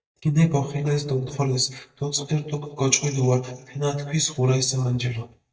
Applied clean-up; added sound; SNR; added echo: neural mask model DeepFilterNet 3.